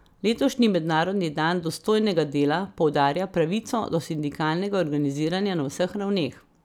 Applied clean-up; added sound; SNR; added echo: none; none; none; none.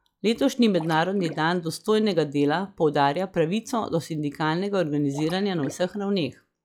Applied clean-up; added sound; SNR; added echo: classical method log-MMSE.